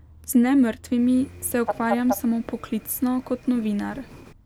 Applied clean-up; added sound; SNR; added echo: none; Fowl; 12 dB; none.